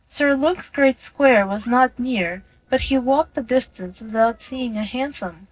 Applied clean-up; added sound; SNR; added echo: neural separator model SepFormer DNS4.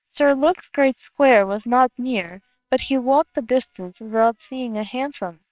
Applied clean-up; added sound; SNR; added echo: neural separator model SepFormer WHAMR!.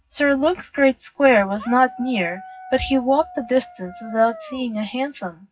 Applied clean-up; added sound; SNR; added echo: classical method WPE with log-MMSE.